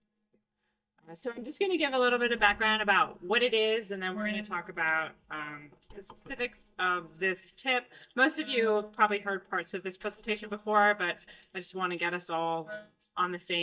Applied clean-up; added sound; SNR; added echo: neural mask model DeepFilterNet 3.